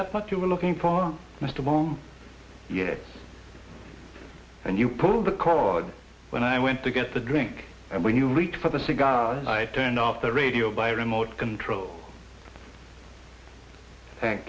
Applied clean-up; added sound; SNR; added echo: none; none; none; none.